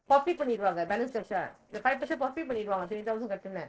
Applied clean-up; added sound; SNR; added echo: neural separator model SepFormer DNS4.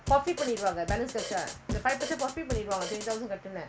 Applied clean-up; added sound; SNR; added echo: none; Drum kit; 6 dB; none.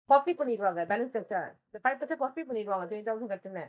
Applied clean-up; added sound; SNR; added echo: neural mask model DeepFilterNet 3.